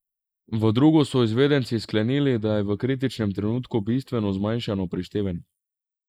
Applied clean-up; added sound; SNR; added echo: neural mask model Resemble Enhance denoiser.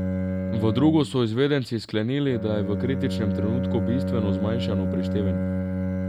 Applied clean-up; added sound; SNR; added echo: none; Bowed string instrument; 1 dB; none.